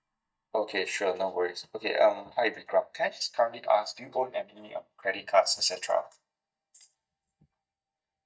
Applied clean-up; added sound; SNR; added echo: neural mask model DeepFilterNet 3.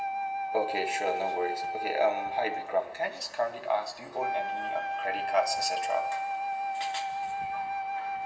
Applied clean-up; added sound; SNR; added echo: none; Wind instrument, woodwind instrument; 0 dB; reverberation time 0.8 s.